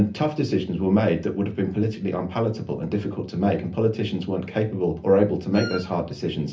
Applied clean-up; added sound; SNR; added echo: none; Wind instrument, woodwind instrument; 14 dB; reverberation time 0.3 s.